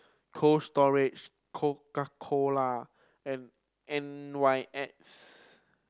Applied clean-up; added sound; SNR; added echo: none; none; none; none.